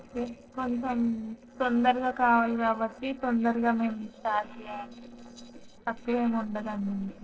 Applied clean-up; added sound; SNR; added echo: neural separator model SepFormer DNS4.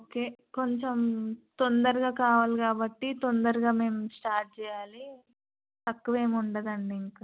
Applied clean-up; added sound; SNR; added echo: none; none; none; none.